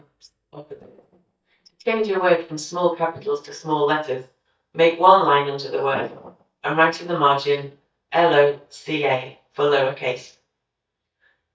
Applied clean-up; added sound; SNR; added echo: neural mask model DeepFilterNet 3.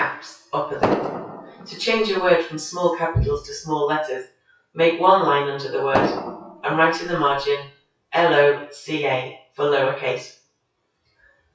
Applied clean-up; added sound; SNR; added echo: classical method WPE with log-MMSE.